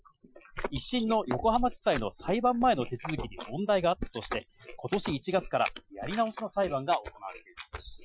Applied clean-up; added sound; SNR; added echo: classical method Wiener filter.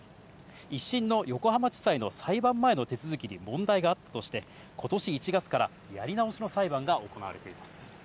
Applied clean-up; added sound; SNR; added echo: none; none; none; none.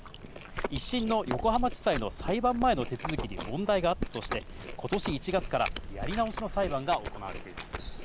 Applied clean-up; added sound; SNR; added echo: none; Chewing, mastication; 6 dB; none.